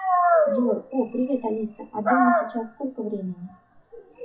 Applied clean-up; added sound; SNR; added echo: classical method WPE with log-MMSE.